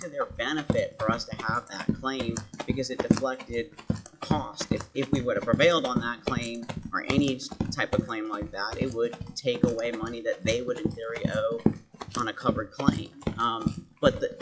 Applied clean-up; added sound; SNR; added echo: classical method log-MMSE.